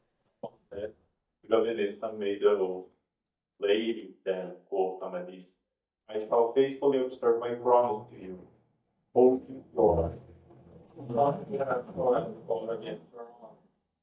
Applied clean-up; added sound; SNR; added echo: neural mask model DeepFilterNet 3.